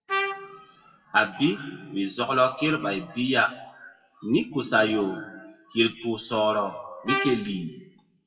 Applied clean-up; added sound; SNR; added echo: classical method WPE with log-MMSE.